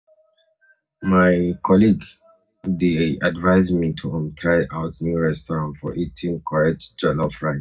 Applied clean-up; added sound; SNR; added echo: none; none; none; reverberation time 0.4 s.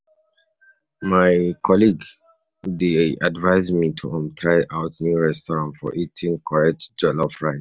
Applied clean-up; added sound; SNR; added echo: none; none; none; none.